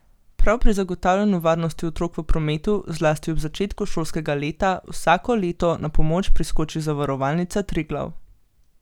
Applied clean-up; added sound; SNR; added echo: none; none; none; none.